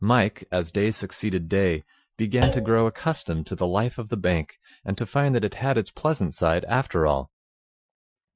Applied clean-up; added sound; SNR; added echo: classical method Wiener filter.